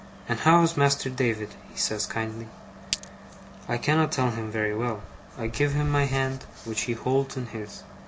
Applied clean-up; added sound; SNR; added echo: none; Glass; 11 dB; none.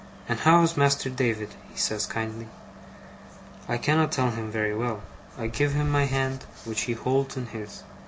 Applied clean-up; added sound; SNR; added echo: none; none; none; none.